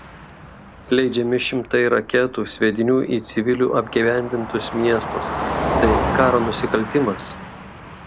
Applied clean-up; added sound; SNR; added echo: none; Car passing by; 7 dB; none.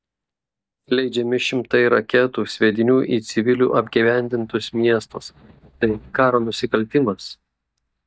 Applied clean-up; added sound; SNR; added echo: neural mask model DeepFilterNet 3.